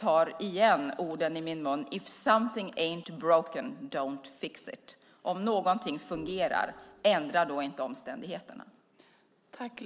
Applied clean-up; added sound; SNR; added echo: none; Organ; 20 dB; none.